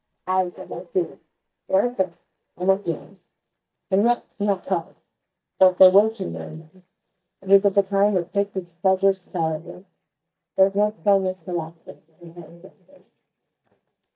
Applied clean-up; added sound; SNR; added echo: neural mask model DeepFilterNet 3.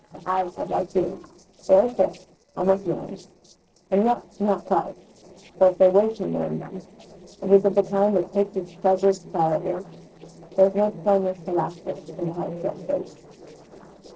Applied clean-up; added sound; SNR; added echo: neural separator model SepFormer DNS4.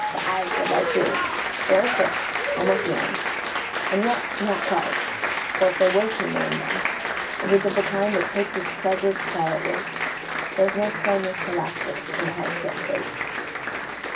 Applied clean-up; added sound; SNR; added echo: none; Applause; 1 dB; reverberation time 0.4 s.